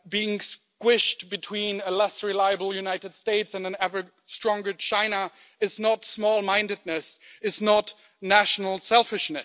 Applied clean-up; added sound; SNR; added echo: none; none; none; none.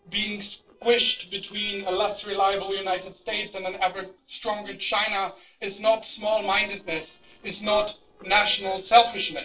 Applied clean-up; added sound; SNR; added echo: neural separator model SepFormer DNS4.